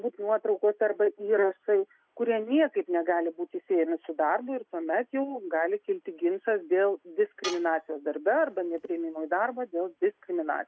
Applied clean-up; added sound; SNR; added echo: none; Tools; 18 dB; none.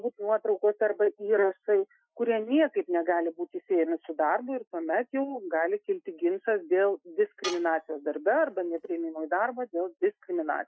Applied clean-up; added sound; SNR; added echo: classical method Wiener filter.